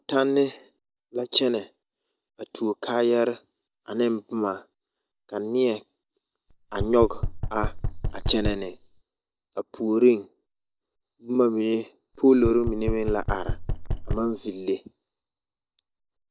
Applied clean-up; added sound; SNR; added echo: neural mask model DeepFilterNet 3.